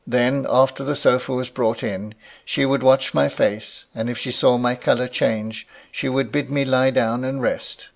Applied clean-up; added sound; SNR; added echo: none; none; none; none.